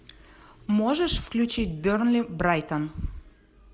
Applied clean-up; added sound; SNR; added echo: none; none; none; none.